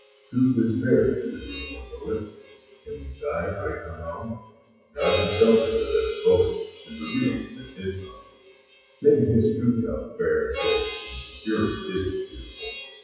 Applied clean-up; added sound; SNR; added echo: classical method WPE with log-MMSE.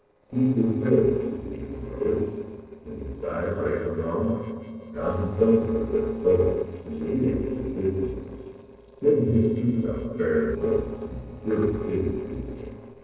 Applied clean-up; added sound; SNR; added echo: neural separator model SepFormer DNS4.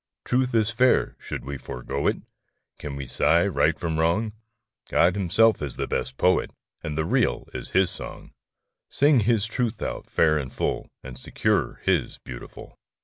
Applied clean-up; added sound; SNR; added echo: none; none; none; none.